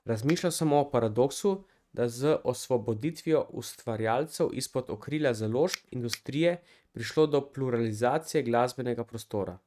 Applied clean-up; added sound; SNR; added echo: neural mask model RNNoise.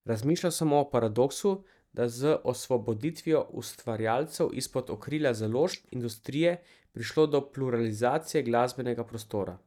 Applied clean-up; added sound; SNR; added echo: neural mask model DeepFilterNet 3.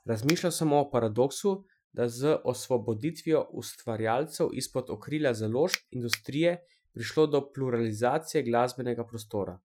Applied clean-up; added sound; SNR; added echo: classical method Wiener filter.